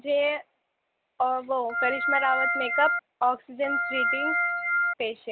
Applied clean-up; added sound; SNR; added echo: none; Organ; -3 dB; none.